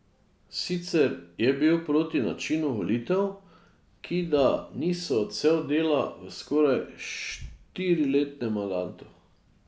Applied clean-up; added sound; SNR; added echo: none; none; none; none.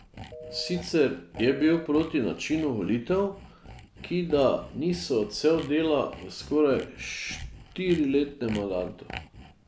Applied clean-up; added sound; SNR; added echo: none; Telephone + Sawing; 17 dB; none.